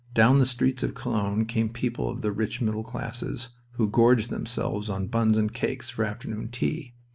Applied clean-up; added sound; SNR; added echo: none; none; none; none.